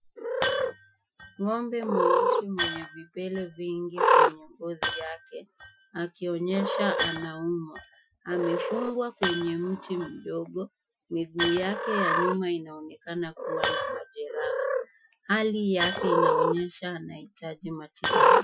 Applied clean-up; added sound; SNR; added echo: classical method Wiener filter.